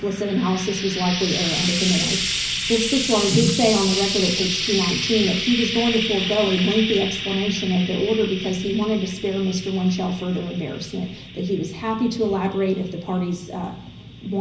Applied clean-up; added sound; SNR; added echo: none; Frying (food); 5 dB; reverberation time 0.5 s.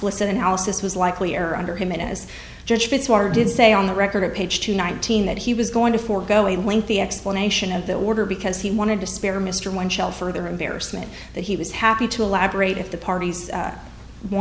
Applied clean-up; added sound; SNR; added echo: none; none; none; none.